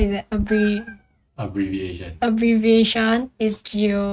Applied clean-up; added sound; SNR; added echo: neural mask model RNNoise.